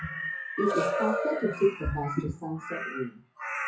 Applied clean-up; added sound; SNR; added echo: classical method WPE with log-MMSE.